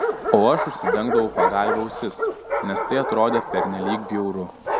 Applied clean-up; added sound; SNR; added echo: none; Bark; 1 dB; none.